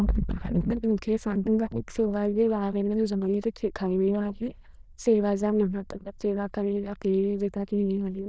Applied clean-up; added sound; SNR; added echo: neural diffusion model UNIVERSE++.